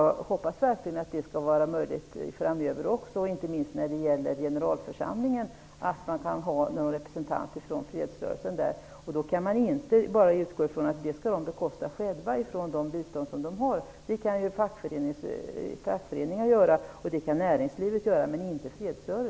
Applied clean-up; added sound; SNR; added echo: none; none; none; none.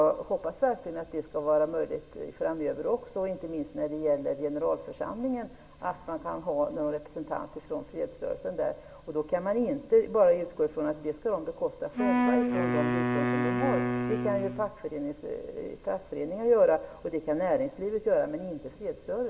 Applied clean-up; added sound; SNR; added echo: none; Wind instrument, woodwind instrument; -1 dB; reverberation time 0.3 s.